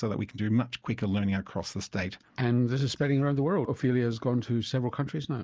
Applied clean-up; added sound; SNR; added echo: neural mask model DeepFilterNet 3.